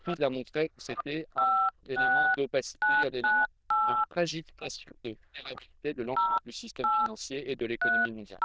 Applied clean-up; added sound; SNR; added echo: neural diffusion model UNIVERSE++.